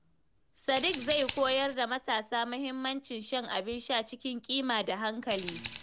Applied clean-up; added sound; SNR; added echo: none; Scissors; 4 dB; none.